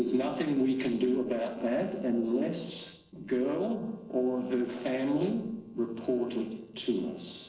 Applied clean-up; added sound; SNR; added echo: neural separator model SepFormer DNS4.